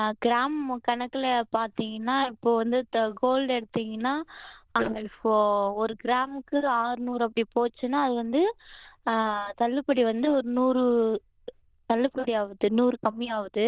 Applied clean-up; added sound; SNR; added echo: neural diffusion model UNIVERSE++.